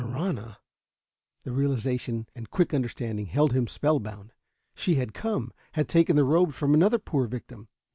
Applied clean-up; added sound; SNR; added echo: none; none; none; none.